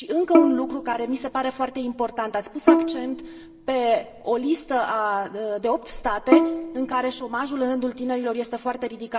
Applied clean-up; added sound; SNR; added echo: none; Bowed string instrument; -1 dB; reverberation time 1.1 s.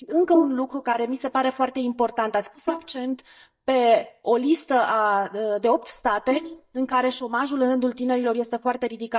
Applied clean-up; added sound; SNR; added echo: neural mask model DeepFilterNet 3.